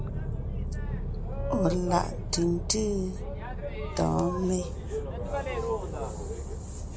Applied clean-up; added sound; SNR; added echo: none; Boat, Water vehicle; 0 dB; none.